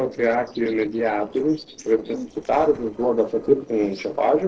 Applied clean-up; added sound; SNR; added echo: neural separator model SepFormer DNS4.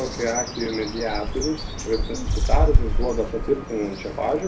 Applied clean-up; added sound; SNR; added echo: none; Bird; -3 dB; reverberation time 0.3 s.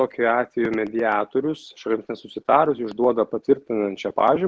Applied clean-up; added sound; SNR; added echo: none; none; none; none.